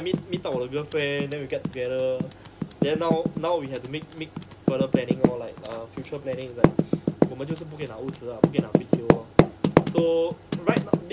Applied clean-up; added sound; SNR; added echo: none; Typing; -4 dB; none.